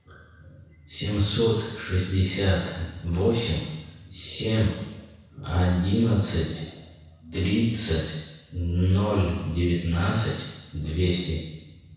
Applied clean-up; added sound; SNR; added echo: none; none; none; reverberation time 1.0 s.